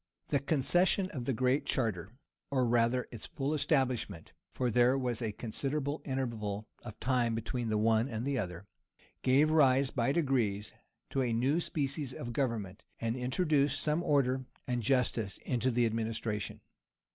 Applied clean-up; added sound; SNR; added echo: none; none; none; none.